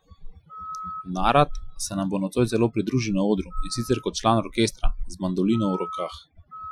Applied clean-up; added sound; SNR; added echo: classical method Wiener filter.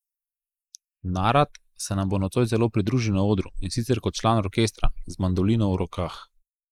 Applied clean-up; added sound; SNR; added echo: neural mask model Resemble Enhance denoiser.